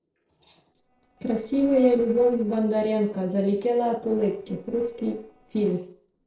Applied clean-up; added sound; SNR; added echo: neural separator model SepFormer DNS4.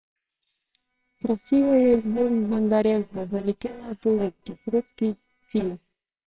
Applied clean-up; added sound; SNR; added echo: neural separator model SepFormer WHAMR!.